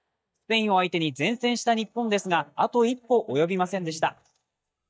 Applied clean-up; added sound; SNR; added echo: neural mask model DeepFilterNet 3.